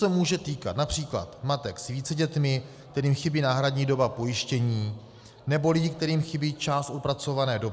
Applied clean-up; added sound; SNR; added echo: none; none; none; none.